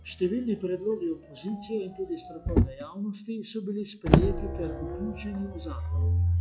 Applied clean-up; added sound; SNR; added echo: classical method log-MMSE.